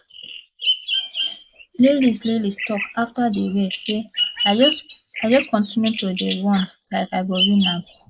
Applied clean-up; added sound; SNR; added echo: neural mask model Resemble Enhance denoiser.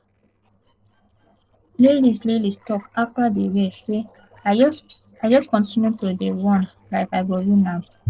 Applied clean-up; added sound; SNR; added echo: neural separator model SepFormer DNS4.